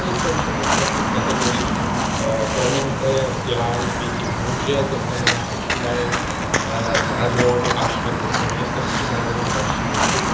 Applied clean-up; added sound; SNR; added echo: none; Walk, footsteps; -4 dB; reverberation time 0.7 s.